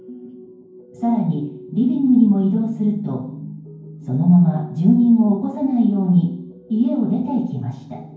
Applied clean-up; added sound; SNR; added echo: none; none; none; reverberation time 0.9 s.